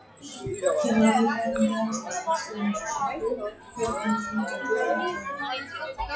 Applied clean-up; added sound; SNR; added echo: classical method WPE with log-MMSE.